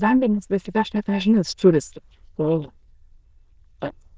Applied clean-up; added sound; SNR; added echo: neural diffusion model UNIVERSE++.